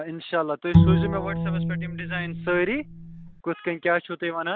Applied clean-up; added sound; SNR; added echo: none; Bowed string instrument; -5 dB; none.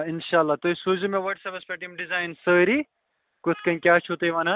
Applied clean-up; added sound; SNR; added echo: none; none; none; none.